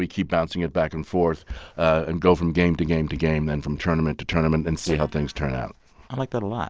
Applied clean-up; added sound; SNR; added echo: neural separator model SepFormer DNS4.